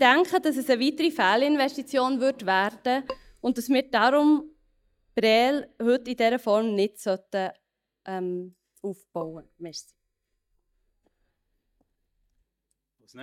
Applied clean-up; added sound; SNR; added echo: neural mask model DeepFilterNet 3.